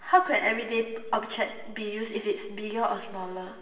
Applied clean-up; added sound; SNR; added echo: none; none; none; reverberation time 1.1 s.